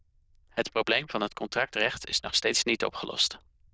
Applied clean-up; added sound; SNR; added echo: neural diffusion model UNIVERSE++.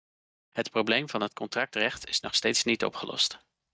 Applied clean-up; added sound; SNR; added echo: neural mask model DeepFilterNet 3.